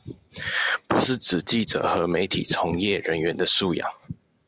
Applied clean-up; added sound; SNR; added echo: none; none; none; none.